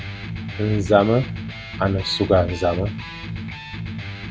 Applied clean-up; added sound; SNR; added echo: none; Electric guitar; 8 dB; none.